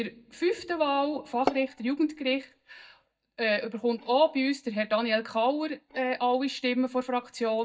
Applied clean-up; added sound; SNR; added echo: neural mask model DeepFilterNet 3.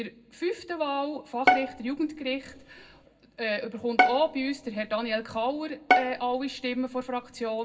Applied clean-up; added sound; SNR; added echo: none; Bowed string instrument; -1 dB; reverberation time 0.3 s.